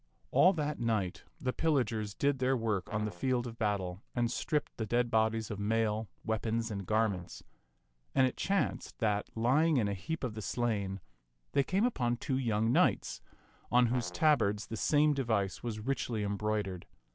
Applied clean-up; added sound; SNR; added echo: none; Brass instrument; 19 dB; none.